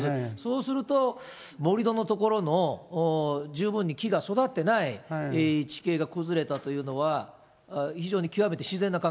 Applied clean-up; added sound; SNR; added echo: none; none; none; none.